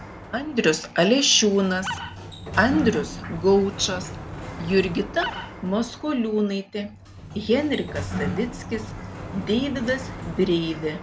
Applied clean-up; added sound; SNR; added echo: none; Sliding door + Animal; 10 dB; none.